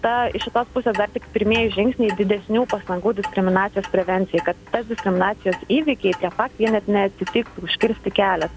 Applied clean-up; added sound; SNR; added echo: none; Clock; 15 dB; none.